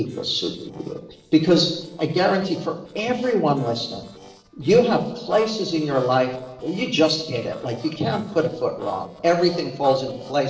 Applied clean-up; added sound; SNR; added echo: neural separator model SepFormer DNS4.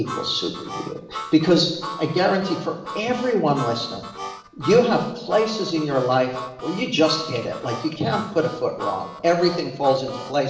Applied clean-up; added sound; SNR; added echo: none; Harmonica; 13 dB; reverberation time 1.0 s.